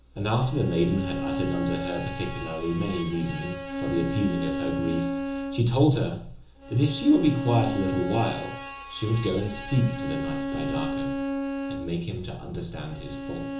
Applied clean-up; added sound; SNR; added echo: none; Bowed string instrument; 5 dB; reverberation time 0.6 s.